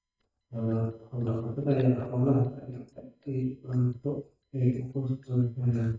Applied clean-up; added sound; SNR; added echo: neural mask model DeepFilterNet 3.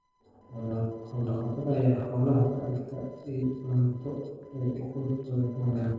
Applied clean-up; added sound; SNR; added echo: neural separator model SepFormer DNS4.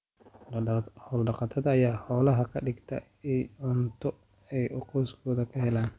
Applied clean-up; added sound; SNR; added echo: none; none; none; none.